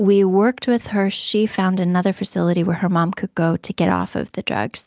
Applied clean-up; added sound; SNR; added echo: none; none; none; none.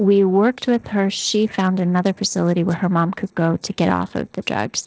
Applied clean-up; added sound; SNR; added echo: neural separator model SepFormer DNS4.